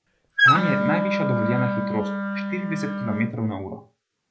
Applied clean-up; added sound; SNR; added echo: none; Wind instrument, woodwind instrument; -4 dB; none.